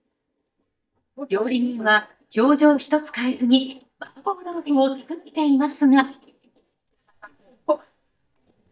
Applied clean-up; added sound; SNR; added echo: neural mask model DeepFilterNet 3.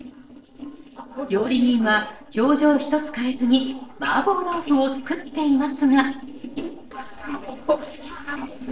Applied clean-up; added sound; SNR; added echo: neural separator model SepFormer DNS4.